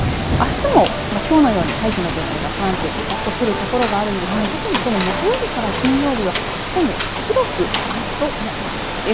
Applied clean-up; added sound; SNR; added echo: none; Rain; 3 dB; none.